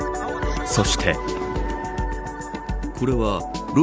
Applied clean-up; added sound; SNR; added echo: none; none; none; none.